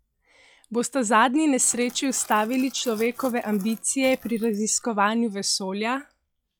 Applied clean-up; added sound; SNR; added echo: classical method log-MMSE.